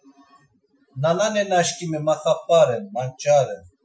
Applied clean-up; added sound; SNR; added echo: classical method Wiener filter.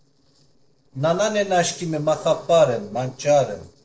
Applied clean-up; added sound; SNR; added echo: neural separator model SepFormer DNS4.